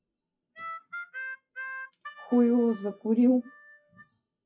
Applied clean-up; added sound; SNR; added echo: classical method WPE with log-MMSE.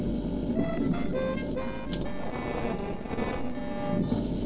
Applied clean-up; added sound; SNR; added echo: neural separator model SepFormer DNS4.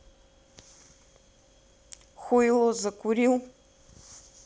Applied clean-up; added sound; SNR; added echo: none; none; none; none.